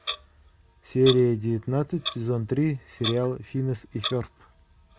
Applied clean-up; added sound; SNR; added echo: none; Clock; 11 dB; none.